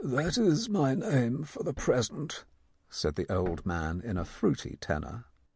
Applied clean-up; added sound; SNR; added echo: none; Thump, thud; 19 dB; none.